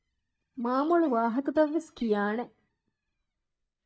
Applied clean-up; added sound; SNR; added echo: neural mask model DeepFilterNet 3.